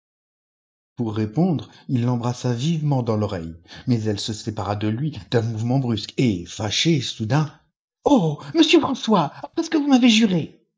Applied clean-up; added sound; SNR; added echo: neural mask model DeepFilterNet 3.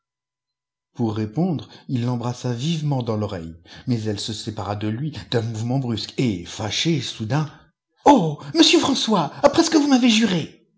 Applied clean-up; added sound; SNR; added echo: none; none; none; none.